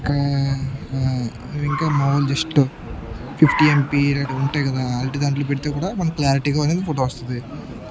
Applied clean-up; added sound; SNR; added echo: none; Car; 12 dB; none.